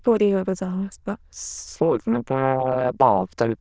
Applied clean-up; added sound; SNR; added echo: neural diffusion model UNIVERSE++.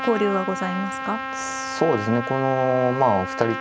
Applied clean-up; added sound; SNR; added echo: none; Trumpet; 7 dB; none.